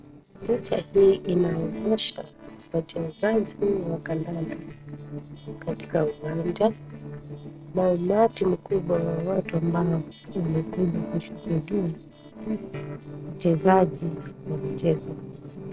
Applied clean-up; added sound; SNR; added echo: neural separator model SepFormer DNS4.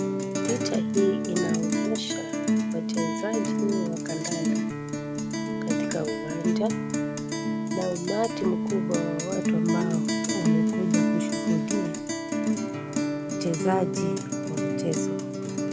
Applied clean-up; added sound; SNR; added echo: none; Guitar; -5 dB; none.